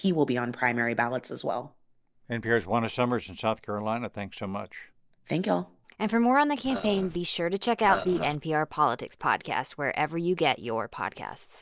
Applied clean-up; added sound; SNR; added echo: neural separator model SepFormer DNS4.